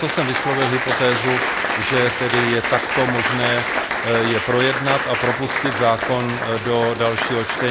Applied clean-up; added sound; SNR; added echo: none; Applause; 1 dB; none.